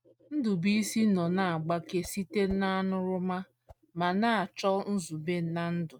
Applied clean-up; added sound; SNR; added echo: neural mask model RNNoise.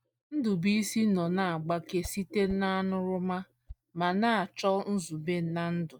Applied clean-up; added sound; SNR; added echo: neural mask model DeepFilterNet 3.